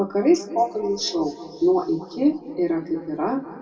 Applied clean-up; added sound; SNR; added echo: none; none; none; reverberation time 2.4 s.